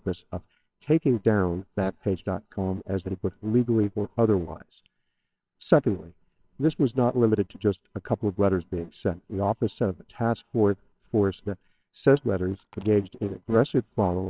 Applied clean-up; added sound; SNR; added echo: neural separator model SepFormer WHAMR!.